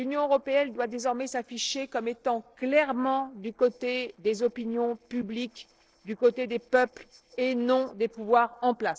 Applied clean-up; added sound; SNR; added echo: neural separator model SepFormer DNS4.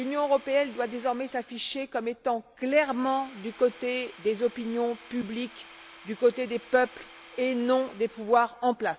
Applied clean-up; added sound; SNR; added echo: none; Tools / Domestic sounds, home sounds; 19 dB; none.